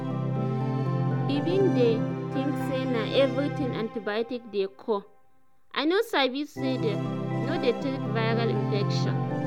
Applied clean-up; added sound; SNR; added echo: none; Organ; 0 dB; none.